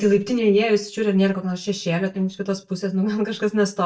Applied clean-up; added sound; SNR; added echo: neural mask model DeepFilterNet 3.